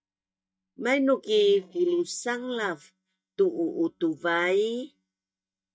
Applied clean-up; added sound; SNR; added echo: neural mask model DeepFilterNet 3.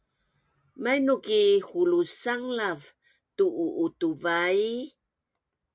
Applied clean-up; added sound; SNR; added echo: none; none; none; none.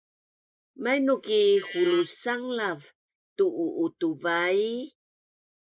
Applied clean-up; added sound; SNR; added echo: neural mask model Resemble Enhance denoiser.